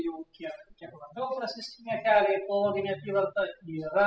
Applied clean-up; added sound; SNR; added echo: classical method spectral subtraction.